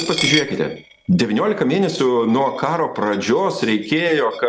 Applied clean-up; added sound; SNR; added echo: none; Coin (dropping); 12 dB; none.